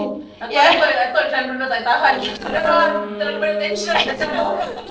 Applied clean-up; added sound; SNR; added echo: neural separator model SepFormer DNS4.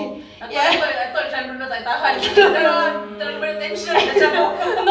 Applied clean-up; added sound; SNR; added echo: none; Wind instrument, woodwind instrument; 19 dB; reverberation time 0.8 s.